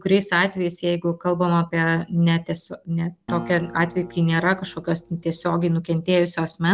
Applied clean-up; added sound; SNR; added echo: none; Acoustic guitar; 17 dB; none.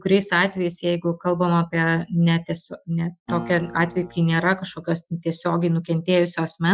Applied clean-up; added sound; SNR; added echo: classical method Wiener filter.